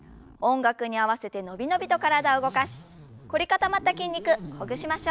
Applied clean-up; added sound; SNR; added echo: none; Zipper (clothing); 18 dB; none.